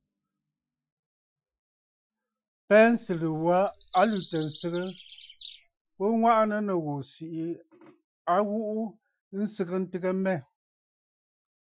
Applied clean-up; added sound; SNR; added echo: classical method Wiener filter.